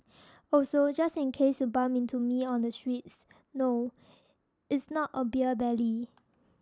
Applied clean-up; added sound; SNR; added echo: none; none; none; none.